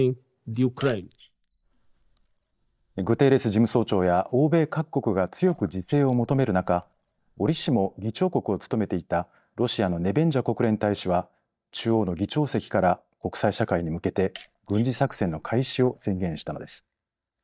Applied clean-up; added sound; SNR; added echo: neural mask model DeepFilterNet 3.